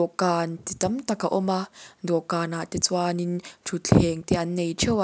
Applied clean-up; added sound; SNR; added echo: none; none; none; none.